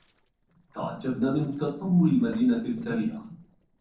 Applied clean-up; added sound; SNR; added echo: neural separator model SepFormer DNS4.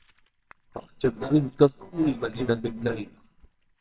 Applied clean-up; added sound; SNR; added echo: neural separator model SepFormer WHAMR!.